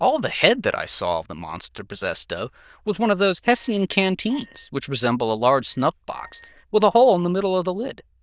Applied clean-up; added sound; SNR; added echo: neural diffusion model UNIVERSE++.